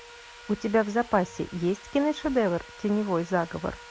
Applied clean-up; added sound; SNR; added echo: none; Sawing; 19 dB; none.